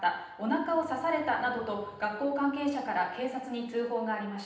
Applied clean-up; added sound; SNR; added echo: none; none; none; reverberation time 0.9 s.